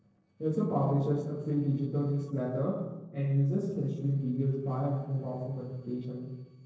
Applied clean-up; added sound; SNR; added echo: neural separator model SepFormer DNS4.